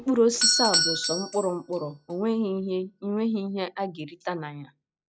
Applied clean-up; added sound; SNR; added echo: classical method log-MMSE.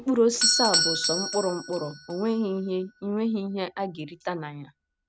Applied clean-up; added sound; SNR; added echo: none; Doorbell; 3 dB; none.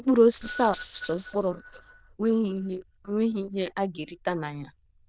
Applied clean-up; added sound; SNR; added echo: neural diffusion model UNIVERSE++.